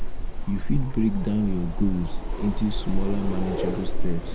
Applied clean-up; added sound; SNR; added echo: none; Wind; -4 dB; none.